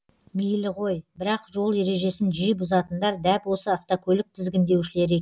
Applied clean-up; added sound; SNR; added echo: none; none; none; none.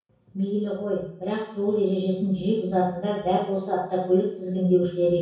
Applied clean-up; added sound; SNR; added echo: none; none; none; reverberation time 0.6 s.